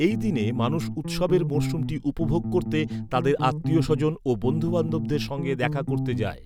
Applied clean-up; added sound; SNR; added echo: none; Bass guitar; 4 dB; none.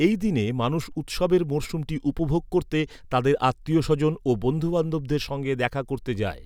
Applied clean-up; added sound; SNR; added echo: none; none; none; none.